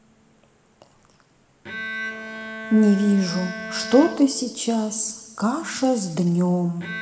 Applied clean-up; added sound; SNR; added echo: none; Bowed string instrument; 13 dB; reverberation time 1.5 s.